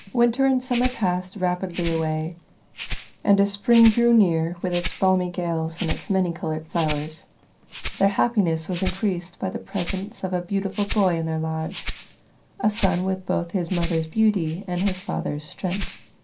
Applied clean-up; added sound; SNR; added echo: none; Rattle (instrument); 11 dB; reverberation time 0.3 s.